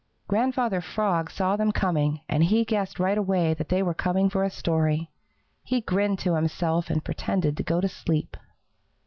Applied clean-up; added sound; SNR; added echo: none; none; none; none.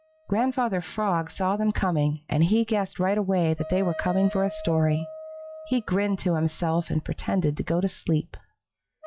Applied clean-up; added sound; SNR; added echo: classical method log-MMSE.